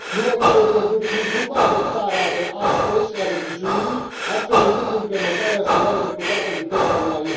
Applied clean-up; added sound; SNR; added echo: none; Breathing; 0 dB; reverberation time 2.2 s.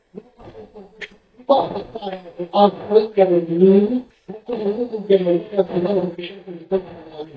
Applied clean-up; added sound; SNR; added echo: neural mask model DeepFilterNet 3.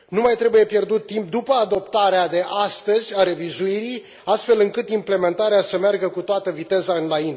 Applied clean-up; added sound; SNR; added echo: none; none; none; none.